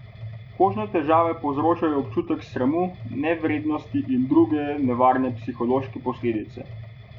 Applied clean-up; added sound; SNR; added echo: none; Mechanisms; 14 dB; none.